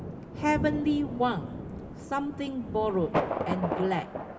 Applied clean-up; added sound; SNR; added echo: none; Thunder; 4 dB; reverberation time 2.0 s.